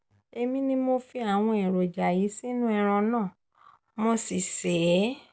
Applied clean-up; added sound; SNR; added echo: none; none; none; none.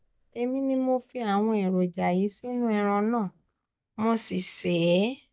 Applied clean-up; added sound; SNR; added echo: neural mask model DeepFilterNet 3.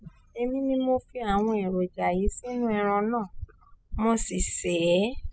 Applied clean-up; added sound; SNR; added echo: classical method spectral subtraction.